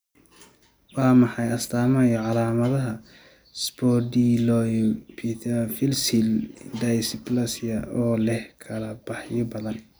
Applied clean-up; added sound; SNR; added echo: none; none; none; none.